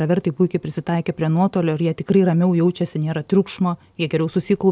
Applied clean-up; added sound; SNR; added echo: none; none; none; none.